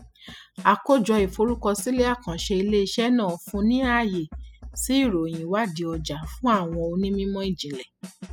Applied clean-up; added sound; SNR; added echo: classical method spectral subtraction.